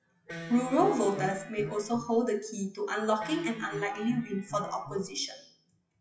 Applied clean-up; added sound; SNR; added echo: classical method WPE with log-MMSE.